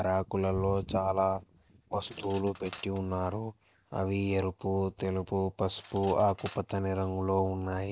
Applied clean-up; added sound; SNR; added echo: none; Cutlery, silverware; 19 dB; none.